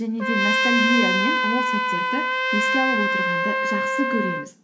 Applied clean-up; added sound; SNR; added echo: none; Trumpet; -4 dB; none.